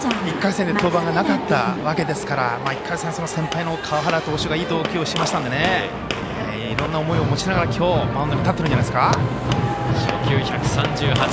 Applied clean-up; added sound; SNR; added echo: none; Gunshot, gunfire; 12 dB; none.